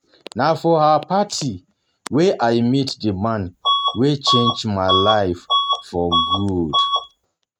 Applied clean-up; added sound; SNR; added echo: neural mask model RNNoise.